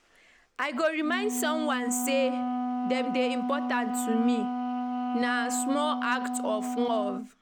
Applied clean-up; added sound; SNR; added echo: none; Wind instrument, woodwind instrument; 1 dB; none.